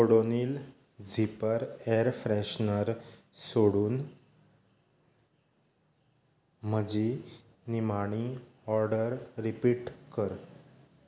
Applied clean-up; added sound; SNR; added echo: none; none; none; none.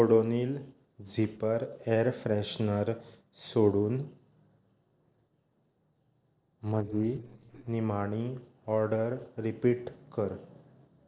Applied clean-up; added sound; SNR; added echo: neural separator model SepFormer DNS4.